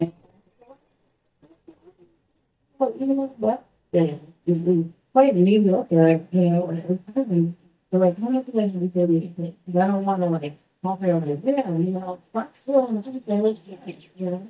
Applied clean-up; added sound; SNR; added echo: neural mask model DeepFilterNet 3.